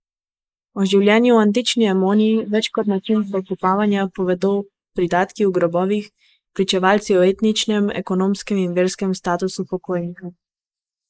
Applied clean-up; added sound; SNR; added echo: neural mask model Resemble Enhance denoiser.